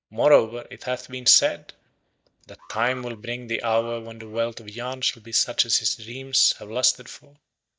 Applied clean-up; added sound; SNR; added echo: neural mask model DeepFilterNet 3.